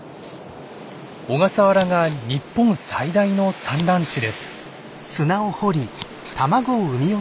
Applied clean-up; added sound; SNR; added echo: none; Scissors; 17 dB; none.